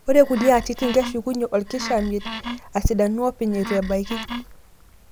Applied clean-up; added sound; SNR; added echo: none; Wood; 11 dB; none.